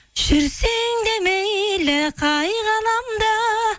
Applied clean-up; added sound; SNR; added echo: none; none; none; none.